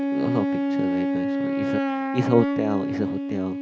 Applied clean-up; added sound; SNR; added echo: none; Wind instrument, woodwind instrument; -2 dB; none.